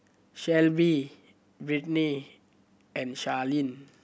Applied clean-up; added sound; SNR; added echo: none; none; none; none.